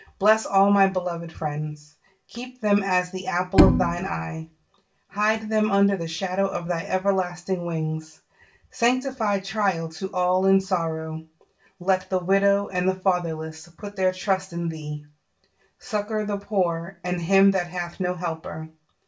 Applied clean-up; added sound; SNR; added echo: none; Bowed string instrument; -2 dB; reverberation time 0.2 s.